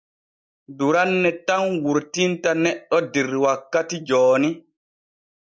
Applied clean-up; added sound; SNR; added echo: none; none; none; none.